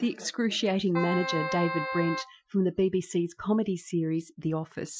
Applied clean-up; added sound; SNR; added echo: classical method Wiener filter.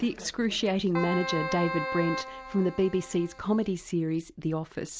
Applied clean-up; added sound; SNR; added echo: none; Keyboard (musical); 6 dB; none.